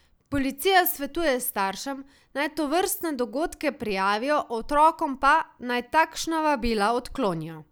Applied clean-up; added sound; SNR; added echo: none; none; none; none.